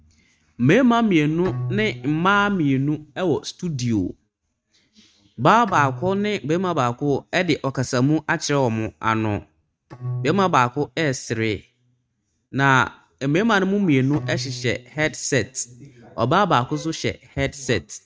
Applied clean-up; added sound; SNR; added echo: neural mask model RNNoise.